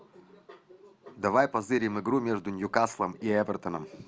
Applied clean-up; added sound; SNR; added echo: none; none; none; none.